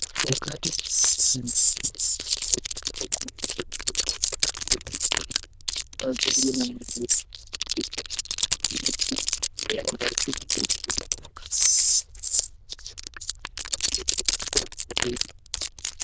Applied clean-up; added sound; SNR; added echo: neural diffusion model UNIVERSE++.